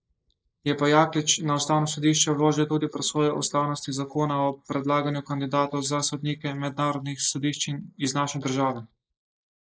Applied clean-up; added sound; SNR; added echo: neural mask model Resemble Enhance denoiser.